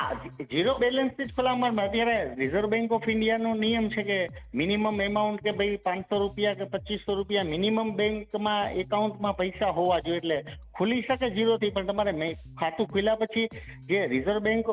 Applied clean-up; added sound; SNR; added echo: none; Bass guitar; 19 dB; none.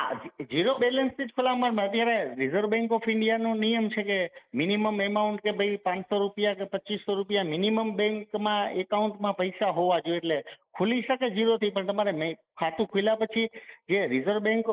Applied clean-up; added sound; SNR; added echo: neural mask model Resemble Enhance denoiser.